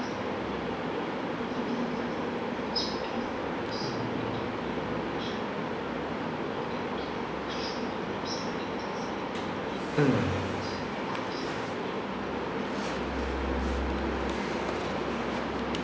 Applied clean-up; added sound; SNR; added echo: none; none; none; none.